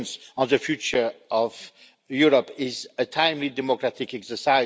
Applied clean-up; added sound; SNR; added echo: none; none; none; none.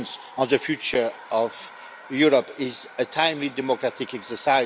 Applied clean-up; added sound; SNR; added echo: none; Domestic sounds, home sounds; 19 dB; none.